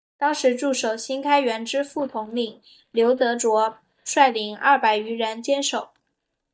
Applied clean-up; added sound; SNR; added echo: neural mask model DeepFilterNet 3.